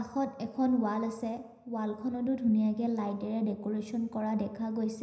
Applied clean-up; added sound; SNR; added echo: none; none; none; reverberation time 0.9 s.